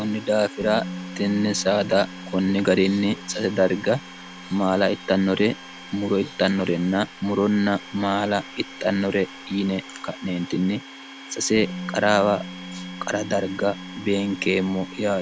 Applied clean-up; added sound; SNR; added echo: none; Musical instrument + Domestic sounds, home sounds; 14 dB; none.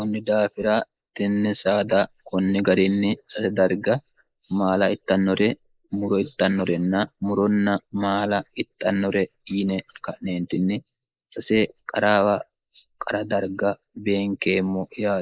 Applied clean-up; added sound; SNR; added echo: neural mask model Resemble Enhance denoiser.